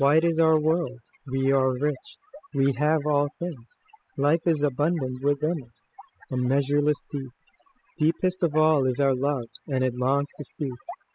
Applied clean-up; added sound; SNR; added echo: classical method spectral subtraction.